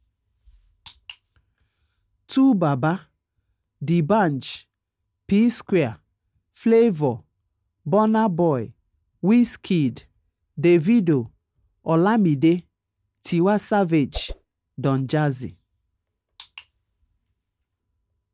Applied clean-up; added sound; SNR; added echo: none; Whoosh, swoosh, swish; 12 dB; none.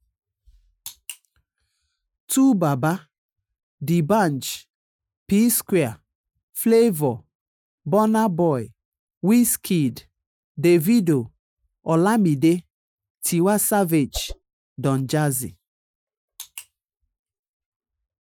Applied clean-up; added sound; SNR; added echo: classical method Wiener filter.